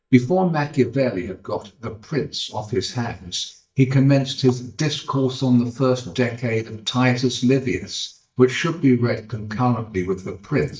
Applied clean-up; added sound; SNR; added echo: neural mask model DeepFilterNet 3.